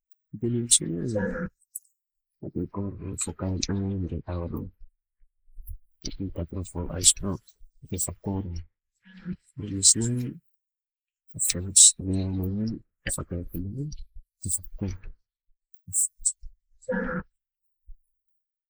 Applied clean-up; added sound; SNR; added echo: neural mask model Resemble Enhance denoiser.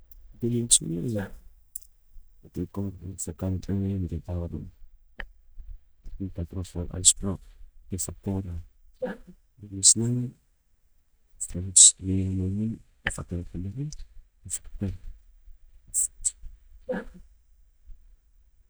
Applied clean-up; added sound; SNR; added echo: neural mask model DeepFilterNet 3.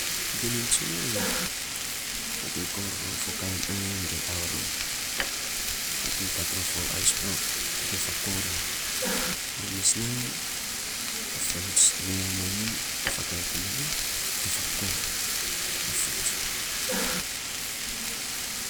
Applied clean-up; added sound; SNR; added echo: none; Frying (food); -4 dB; none.